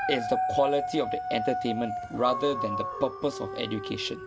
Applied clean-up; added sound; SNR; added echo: none; Dog; 3 dB; none.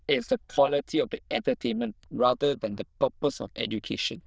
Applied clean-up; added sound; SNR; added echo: neural diffusion model UNIVERSE++.